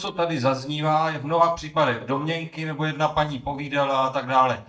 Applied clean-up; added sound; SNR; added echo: neural mask model DeepFilterNet 3.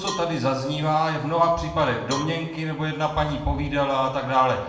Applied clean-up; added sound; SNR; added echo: none; Cowbell; 16 dB; reverberation time 0.8 s.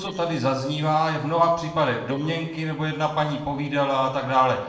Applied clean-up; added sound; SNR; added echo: neural separator model SepFormer DNS4.